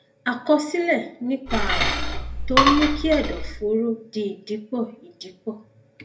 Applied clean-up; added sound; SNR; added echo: none; Cutlery, silverware / Dishes, pots, and pans; -2 dB; reverberation time 0.3 s.